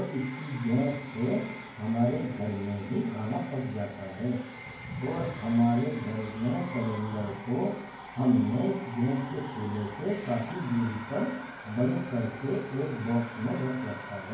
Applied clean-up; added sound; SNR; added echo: none; Domestic sounds, home sounds; 13 dB; reverberation time 0.9 s.